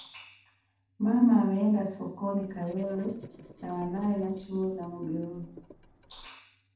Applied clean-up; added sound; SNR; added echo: neural separator model SepFormer DNS4.